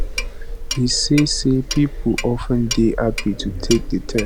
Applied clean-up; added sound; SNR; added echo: none; Clock; 5 dB; none.